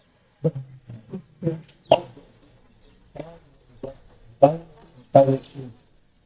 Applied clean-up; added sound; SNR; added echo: neural mask model DeepFilterNet 3.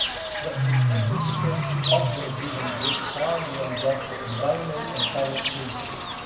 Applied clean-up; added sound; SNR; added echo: none; Bird / Fowl; -4 dB; reverberation time 2.4 s.